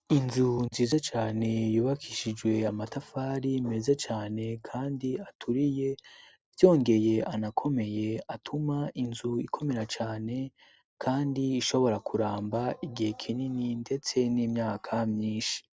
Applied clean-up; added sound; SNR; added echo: none; none; none; none.